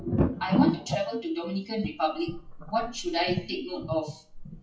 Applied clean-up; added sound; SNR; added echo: classical method WPE with log-MMSE.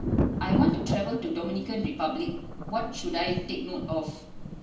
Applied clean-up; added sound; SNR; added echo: none; Thunder; 0 dB; reverberation time 0.3 s.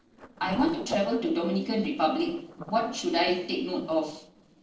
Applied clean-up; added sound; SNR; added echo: neural separator model SepFormer DNS4.